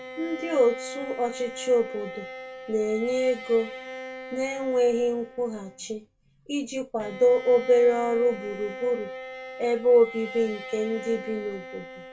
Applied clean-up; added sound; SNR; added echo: none; Bowed string instrument; 13 dB; reverberation time 0.2 s.